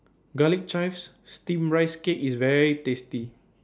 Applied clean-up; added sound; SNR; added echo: none; none; none; none.